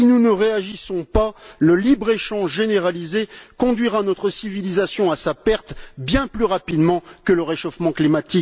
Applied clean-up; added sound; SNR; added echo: none; none; none; none.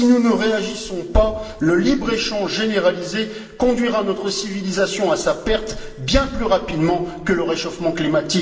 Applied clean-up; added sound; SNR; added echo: none; none; none; reverberation time 1.8 s.